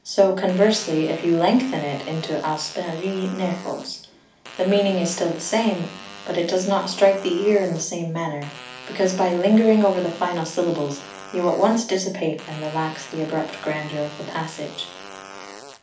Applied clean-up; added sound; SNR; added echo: none; Fart; 18 dB; reverberation time 0.4 s.